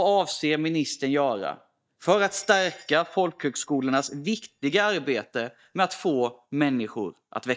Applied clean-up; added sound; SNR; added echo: neural mask model DeepFilterNet 3.